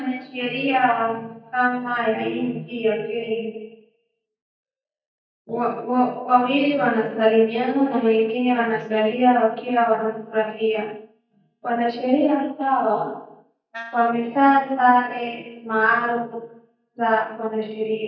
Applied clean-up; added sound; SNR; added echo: neural mask model DeepFilterNet 3.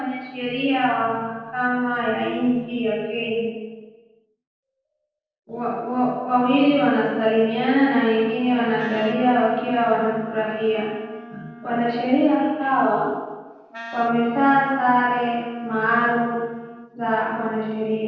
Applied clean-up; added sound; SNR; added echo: neural separator model SepFormer DNS4.